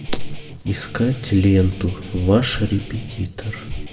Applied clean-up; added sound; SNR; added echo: none; Guitar; 16 dB; reverberation time 1.1 s.